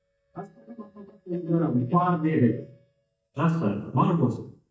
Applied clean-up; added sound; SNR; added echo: neural mask model DeepFilterNet 3.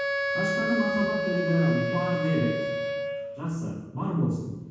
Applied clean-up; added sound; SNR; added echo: none; Wind instrument, woodwind instrument; 2 dB; reverberation time 1.2 s.